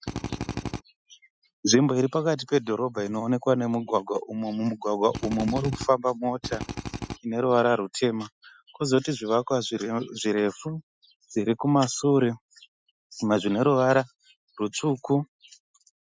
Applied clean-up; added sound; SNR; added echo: classical method Wiener filter.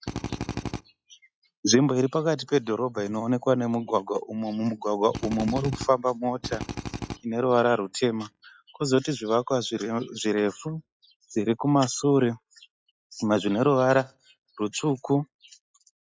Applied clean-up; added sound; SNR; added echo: classical method log-MMSE.